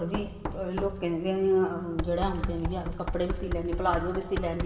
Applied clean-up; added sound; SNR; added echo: none; Knock; 5 dB; reverberation time 1.7 s.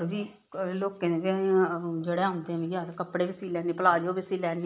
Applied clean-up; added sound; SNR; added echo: none; none; none; none.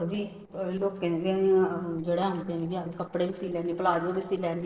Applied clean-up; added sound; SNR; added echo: neural separator model SepFormer DNS4.